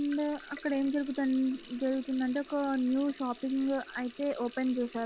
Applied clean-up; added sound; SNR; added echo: none; Water tap, faucet; 18 dB; none.